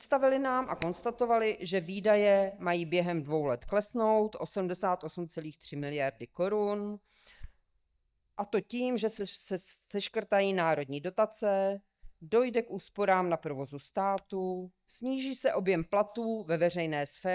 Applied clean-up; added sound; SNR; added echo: neural mask model DeepFilterNet 3.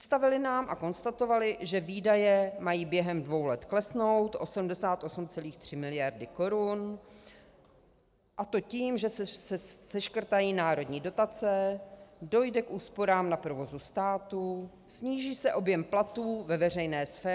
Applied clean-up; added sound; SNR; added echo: none; none; none; none.